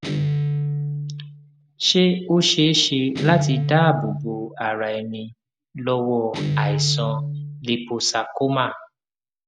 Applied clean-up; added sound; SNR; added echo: none; Guitar; 4 dB; none.